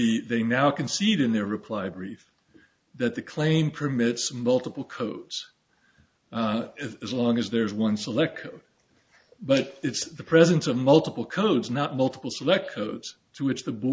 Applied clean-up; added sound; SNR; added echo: none; none; none; none.